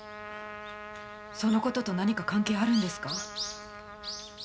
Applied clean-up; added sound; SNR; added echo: none; Trumpet; 12 dB; none.